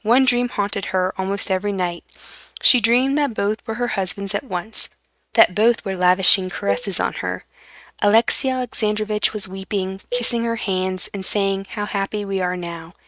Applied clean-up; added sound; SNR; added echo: neural mask model RNNoise.